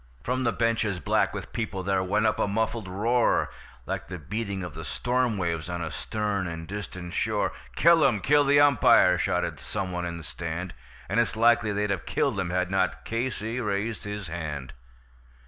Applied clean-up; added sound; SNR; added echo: none; none; none; none.